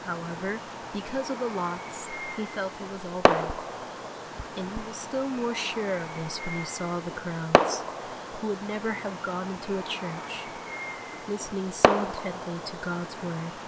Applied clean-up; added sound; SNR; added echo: none; Fireworks; -3 dB; none.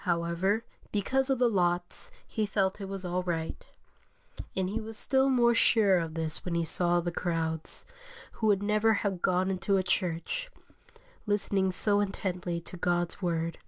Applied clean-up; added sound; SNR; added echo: none; none; none; none.